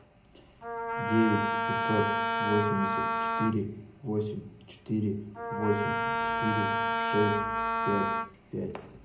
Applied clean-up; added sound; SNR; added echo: none; Wind instrument, woodwind instrument; -2 dB; reverberation time 0.5 s.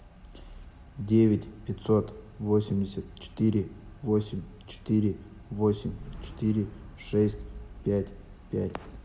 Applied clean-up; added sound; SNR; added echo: none; none; none; none.